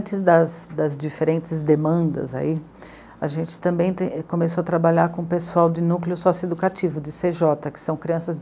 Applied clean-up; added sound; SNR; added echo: none; none; none; none.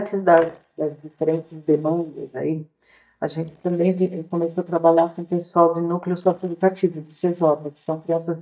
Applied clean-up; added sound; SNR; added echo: neural mask model DeepFilterNet 3.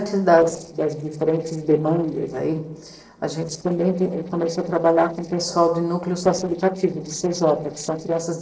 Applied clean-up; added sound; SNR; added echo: neural separator model SepFormer DNS4.